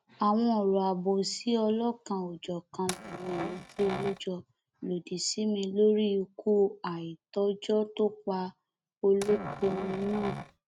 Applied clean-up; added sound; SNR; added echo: neural mask model RNNoise.